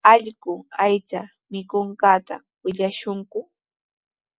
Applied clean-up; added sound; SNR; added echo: none; none; none; none.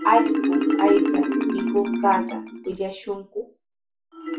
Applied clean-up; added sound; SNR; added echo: none; Marimba, xylophone; -1 dB; reverberation time 0.3 s.